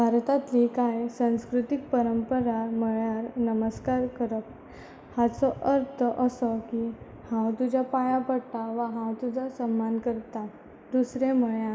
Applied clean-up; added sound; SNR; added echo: none; none; none; reverberation time 1.3 s.